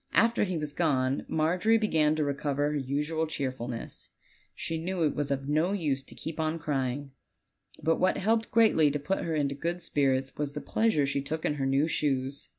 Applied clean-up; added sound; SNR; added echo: none; none; none; none.